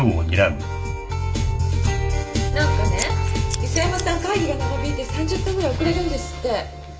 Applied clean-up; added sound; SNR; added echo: none; Scissors; 12 dB; reverberation time 0.5 s.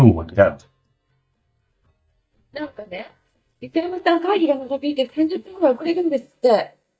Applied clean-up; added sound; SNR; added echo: neural mask model DeepFilterNet 3.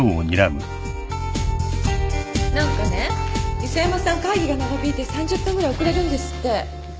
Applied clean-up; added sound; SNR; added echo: none; none; none; none.